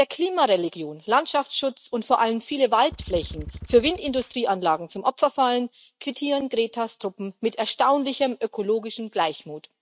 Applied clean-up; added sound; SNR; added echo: neural mask model RNNoise.